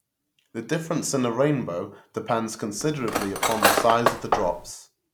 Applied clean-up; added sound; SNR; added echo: none; Cutlery, silverware; -2 dB; none.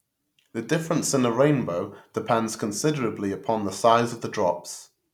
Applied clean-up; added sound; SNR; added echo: none; none; none; none.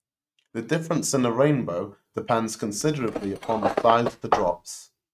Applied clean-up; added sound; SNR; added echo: neural mask model RNNoise.